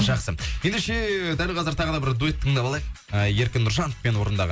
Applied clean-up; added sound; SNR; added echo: none; none; none; none.